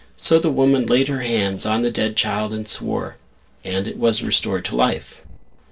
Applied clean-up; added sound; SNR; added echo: neural separator model SepFormer DNS4.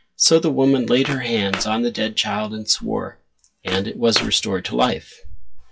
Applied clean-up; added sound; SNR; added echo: classical method WPE with log-MMSE.